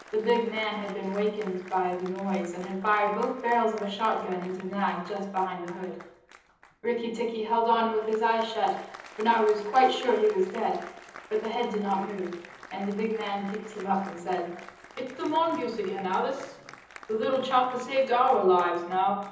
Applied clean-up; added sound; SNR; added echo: none; Applause; 20 dB; reverberation time 1.3 s.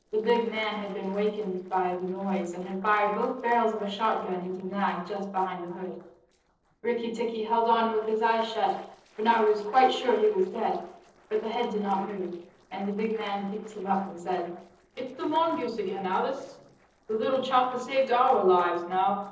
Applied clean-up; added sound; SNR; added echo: neural separator model SepFormer DNS4.